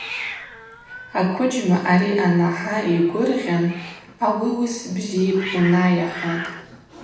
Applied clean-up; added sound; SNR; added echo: none; Hiss; 15 dB; reverberation time 0.9 s.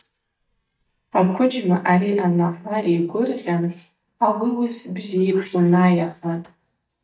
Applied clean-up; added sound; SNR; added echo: neural mask model DeepFilterNet 3.